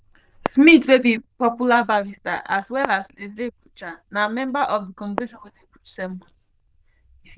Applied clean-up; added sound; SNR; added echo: neural diffusion model UNIVERSE++.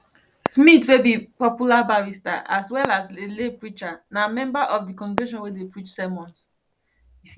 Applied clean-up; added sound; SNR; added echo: none; Fireworks; 16 dB; none.